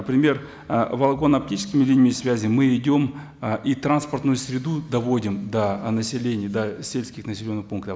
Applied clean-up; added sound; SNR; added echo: none; none; none; none.